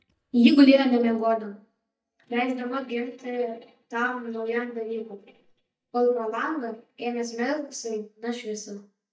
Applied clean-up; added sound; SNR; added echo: neural mask model DeepFilterNet 3.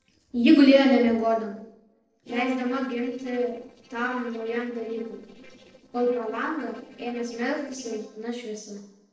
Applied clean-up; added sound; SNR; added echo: neural separator model SepFormer DNS4.